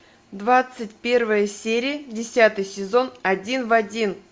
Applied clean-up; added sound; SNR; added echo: none; none; none; none.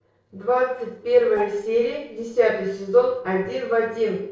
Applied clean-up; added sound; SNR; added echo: neural separator model SepFormer DNS4.